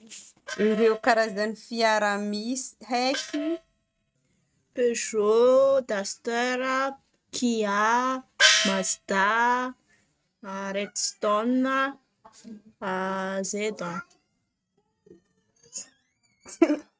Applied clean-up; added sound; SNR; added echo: neural mask model RNNoise.